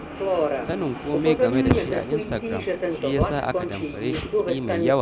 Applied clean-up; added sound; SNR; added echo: none; Subway, metro, underground; -1 dB; none.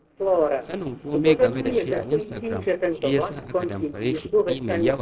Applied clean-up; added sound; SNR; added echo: neural separator model SepFormer DNS4.